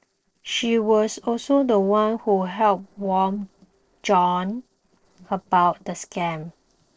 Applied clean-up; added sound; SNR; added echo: neural separator model SepFormer DNS4.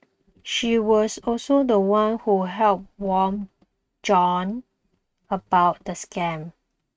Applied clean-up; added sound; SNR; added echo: neural mask model RNNoise.